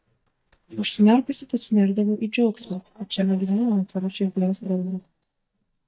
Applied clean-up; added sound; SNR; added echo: neural mask model DeepFilterNet 3.